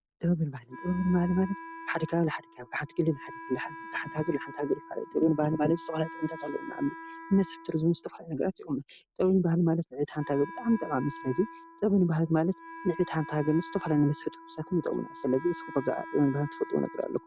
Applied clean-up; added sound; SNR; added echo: none; Wind instrument, woodwind instrument; 16 dB; none.